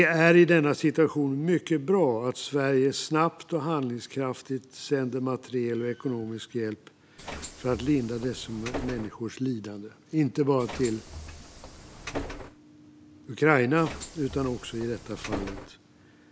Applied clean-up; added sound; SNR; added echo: none; Bus; 12 dB; none.